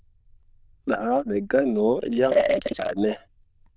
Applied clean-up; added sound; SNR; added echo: neural diffusion model UNIVERSE++.